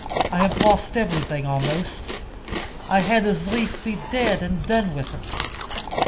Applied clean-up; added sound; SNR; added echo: none; Chewing, mastication; 4 dB; reverberation time 0.6 s.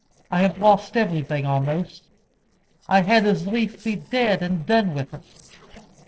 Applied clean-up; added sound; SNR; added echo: neural separator model SepFormer DNS4.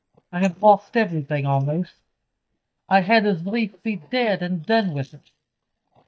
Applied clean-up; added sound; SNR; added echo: neural mask model DeepFilterNet 3.